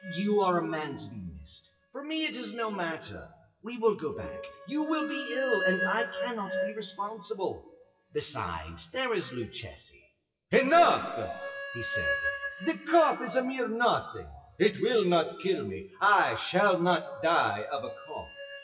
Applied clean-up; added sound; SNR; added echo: classical method WPE with log-MMSE.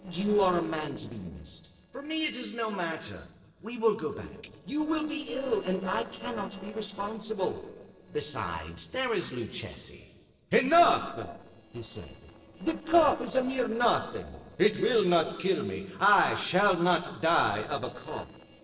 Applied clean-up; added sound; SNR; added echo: neural separator model SepFormer DNS4.